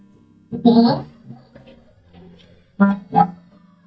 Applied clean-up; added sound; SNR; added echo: neural mask model DeepFilterNet 3.